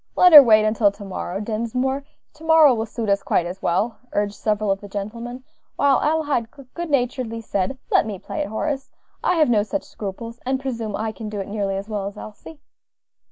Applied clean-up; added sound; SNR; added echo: none; none; none; none.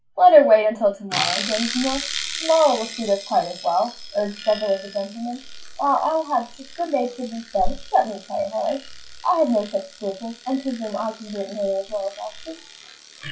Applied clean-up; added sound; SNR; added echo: classical method WPE with log-MMSE.